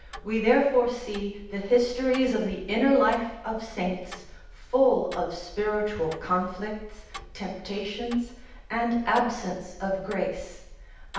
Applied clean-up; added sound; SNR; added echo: none; Tick-tock; 17 dB; reverberation time 0.9 s.